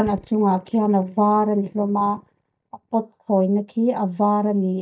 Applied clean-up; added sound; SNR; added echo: neural mask model DeepFilterNet 3.